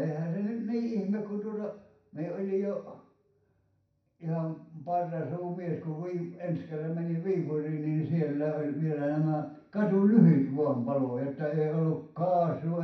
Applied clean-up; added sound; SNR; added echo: none; none; none; reverberation time 0.6 s.